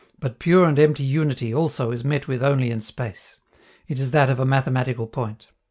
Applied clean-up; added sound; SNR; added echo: none; none; none; none.